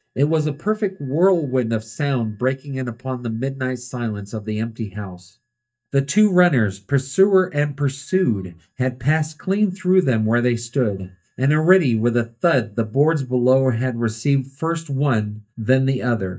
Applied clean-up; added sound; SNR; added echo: neural mask model DeepFilterNet 3.